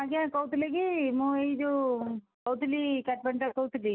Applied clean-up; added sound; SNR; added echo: none; none; none; none.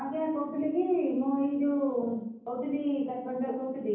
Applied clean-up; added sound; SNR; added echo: none; none; none; reverberation time 0.9 s.